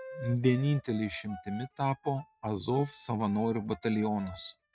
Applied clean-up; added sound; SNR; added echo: neural mask model RNNoise.